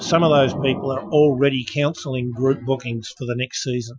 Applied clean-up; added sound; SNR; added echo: classical method Wiener filter.